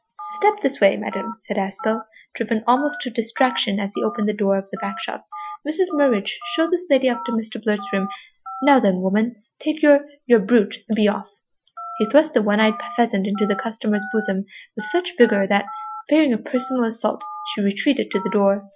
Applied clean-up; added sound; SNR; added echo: classical method Wiener filter.